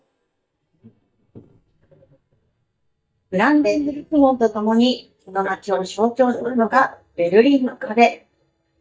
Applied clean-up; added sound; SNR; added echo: neural mask model DeepFilterNet 3.